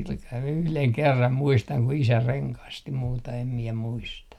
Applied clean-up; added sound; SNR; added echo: none; none; none; none.